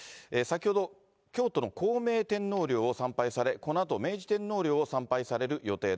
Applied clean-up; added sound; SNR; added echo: none; none; none; none.